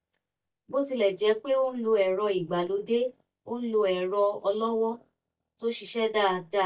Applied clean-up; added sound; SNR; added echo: neural mask model DeepFilterNet 3.